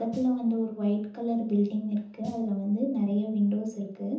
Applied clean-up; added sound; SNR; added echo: none; Snare drum; 20 dB; reverberation time 0.6 s.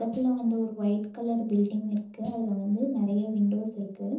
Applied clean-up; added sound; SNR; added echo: neural separator model SepFormer DNS4.